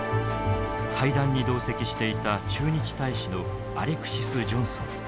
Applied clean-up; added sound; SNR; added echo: none; Tools + Domestic sounds, home sounds; 18 dB; none.